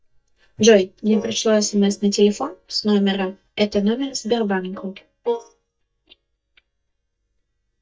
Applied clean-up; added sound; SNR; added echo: neural mask model DeepFilterNet 3.